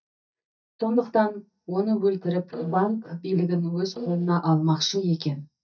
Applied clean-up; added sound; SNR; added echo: neural mask model DeepFilterNet 3.